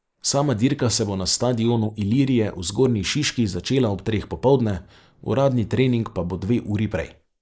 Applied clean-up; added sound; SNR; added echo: neural mask model Resemble Enhance denoiser.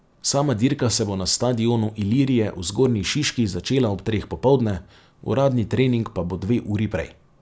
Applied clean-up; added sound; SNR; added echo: none; none; none; none.